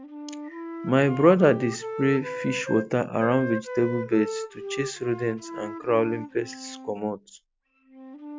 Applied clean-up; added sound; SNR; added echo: none; Wind instrument, woodwind instrument; 10 dB; none.